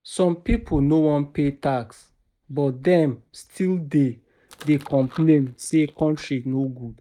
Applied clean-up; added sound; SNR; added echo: neural mask model DeepFilterNet 3.